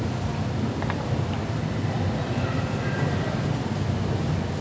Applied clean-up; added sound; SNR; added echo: none; none; none; none.